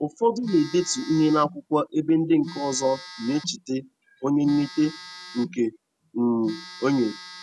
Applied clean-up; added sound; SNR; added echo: none; Telephone; 18 dB; none.